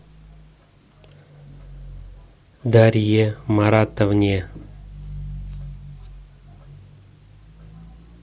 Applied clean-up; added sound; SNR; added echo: none; none; none; none.